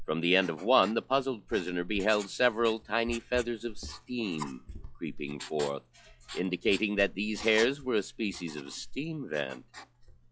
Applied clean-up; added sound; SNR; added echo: classical method log-MMSE.